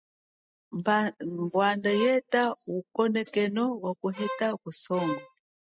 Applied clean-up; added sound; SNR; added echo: classical method spectral subtraction.